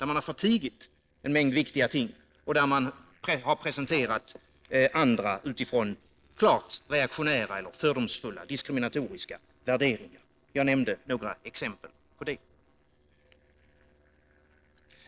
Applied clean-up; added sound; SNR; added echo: neural separator model SepFormer DNS4.